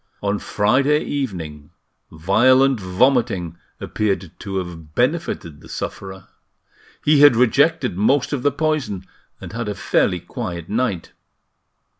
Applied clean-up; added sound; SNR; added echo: none; none; none; none.